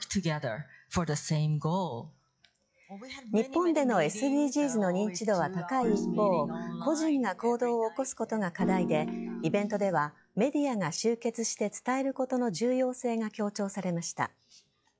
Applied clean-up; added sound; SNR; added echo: classical method log-MMSE.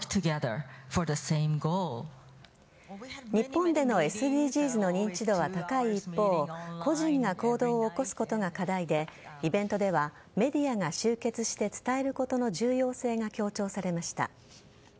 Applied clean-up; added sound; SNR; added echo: none; none; none; none.